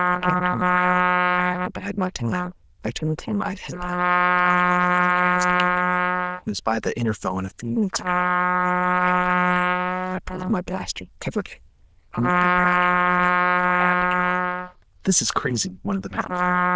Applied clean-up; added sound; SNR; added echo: neural diffusion model UNIVERSE++.